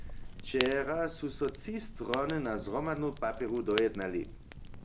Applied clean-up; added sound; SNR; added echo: none; Fire; 6 dB; none.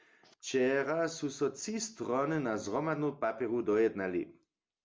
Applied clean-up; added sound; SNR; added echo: none; none; none; none.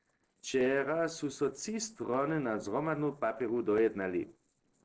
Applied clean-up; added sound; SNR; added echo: neural separator model SepFormer DNS4.